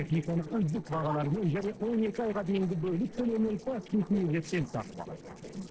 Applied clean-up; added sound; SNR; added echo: neural separator model SepFormer DNS4.